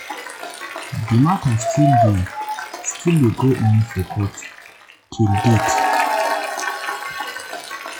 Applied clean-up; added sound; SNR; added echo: classical method log-MMSE.